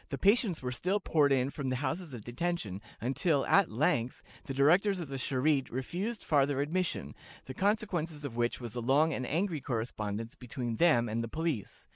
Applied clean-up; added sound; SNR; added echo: neural mask model Resemble Enhance denoiser.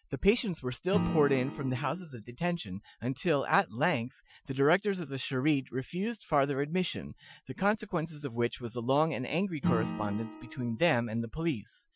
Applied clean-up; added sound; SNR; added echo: classical method Wiener filter.